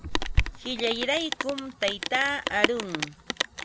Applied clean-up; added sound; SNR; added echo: none; Rain; 0 dB; none.